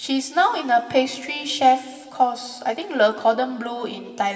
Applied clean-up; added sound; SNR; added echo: none; none; none; reverberation time 1.9 s.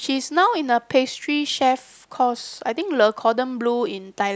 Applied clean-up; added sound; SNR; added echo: none; none; none; none.